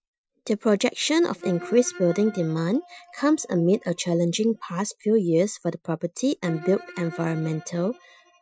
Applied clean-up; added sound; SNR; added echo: classical method Wiener filter.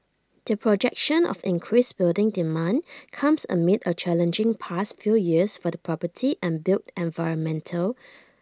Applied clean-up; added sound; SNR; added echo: none; none; none; none.